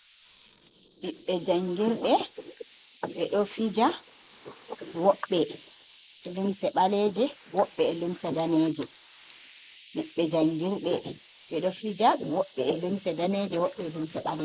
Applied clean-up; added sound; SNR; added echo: neural mask model Resemble Enhance denoiser.